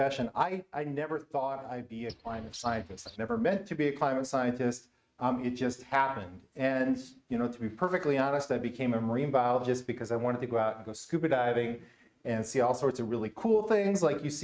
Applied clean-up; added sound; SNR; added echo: neural mask model RNNoise.